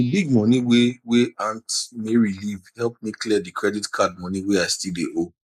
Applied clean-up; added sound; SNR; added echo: neural mask model Resemble Enhance denoiser.